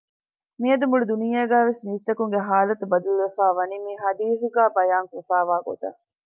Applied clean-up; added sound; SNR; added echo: none; none; none; none.